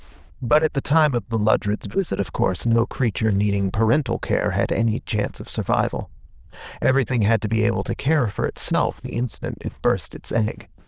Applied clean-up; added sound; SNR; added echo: neural diffusion model UNIVERSE++.